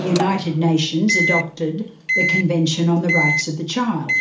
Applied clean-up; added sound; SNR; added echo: none; Microwave oven; 3 dB; reverberation time 0.4 s.